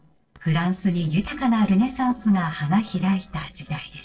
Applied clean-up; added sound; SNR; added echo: neural separator model SepFormer DNS4.